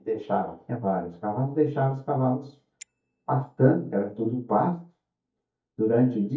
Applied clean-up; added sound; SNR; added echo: neural mask model DeepFilterNet 3.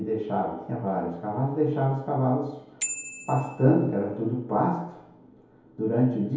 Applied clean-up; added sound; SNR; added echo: none; Bicycle bell; 13 dB; reverberation time 2.2 s.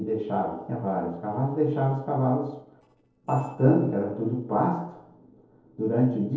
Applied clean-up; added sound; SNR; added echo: neural separator model SepFormer DNS4.